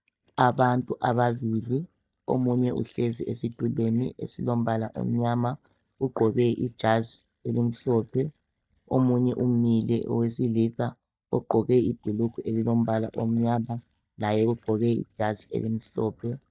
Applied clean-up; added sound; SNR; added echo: neural mask model DeepFilterNet 3.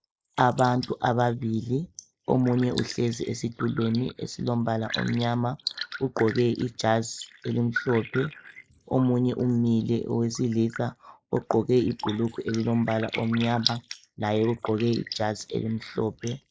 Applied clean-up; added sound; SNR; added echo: neural mask model Resemble Enhance denoiser.